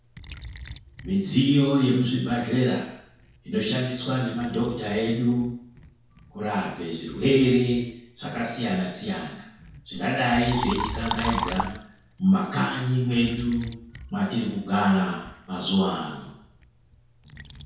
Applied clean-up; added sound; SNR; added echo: none; Liquid; 13 dB; reverberation time 0.6 s.